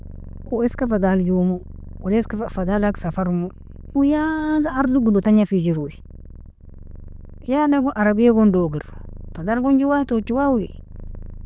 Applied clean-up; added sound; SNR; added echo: none; Purr; 15 dB; none.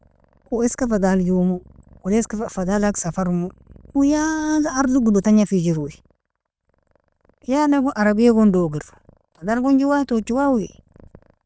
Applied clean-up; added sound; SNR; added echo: neural mask model RNNoise.